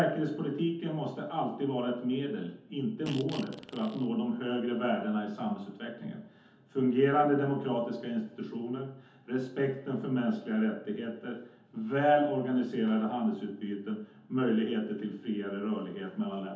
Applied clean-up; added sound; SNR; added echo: none; Fart; 15 dB; reverberation time 0.6 s.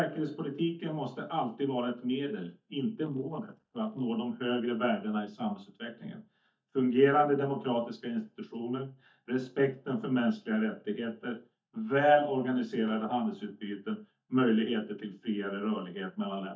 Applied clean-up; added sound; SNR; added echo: neural mask model DeepFilterNet 3.